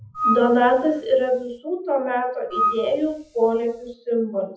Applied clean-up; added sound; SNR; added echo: classical method WPE with log-MMSE.